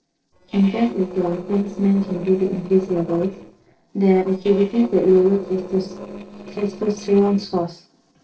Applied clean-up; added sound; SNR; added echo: neural separator model SepFormer DNS4.